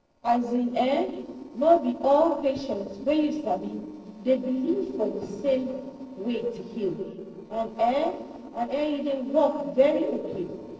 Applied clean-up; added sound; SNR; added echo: neural separator model SepFormer DNS4.